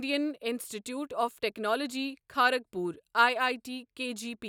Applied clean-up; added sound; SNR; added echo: none; none; none; none.